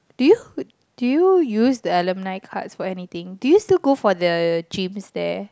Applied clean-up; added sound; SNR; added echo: none; none; none; none.